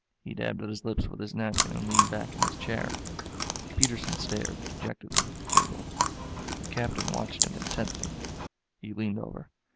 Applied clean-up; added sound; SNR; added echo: none; Chewing, mastication; -5 dB; none.